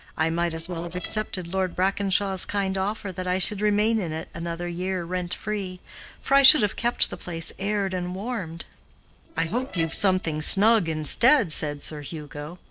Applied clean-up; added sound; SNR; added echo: neural separator model SepFormer DNS4.